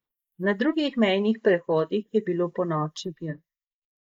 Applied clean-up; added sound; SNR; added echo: neural mask model Resemble Enhance denoiser.